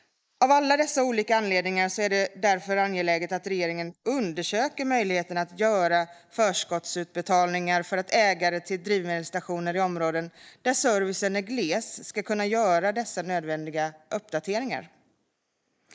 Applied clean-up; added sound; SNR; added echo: neural mask model Resemble Enhance denoiser.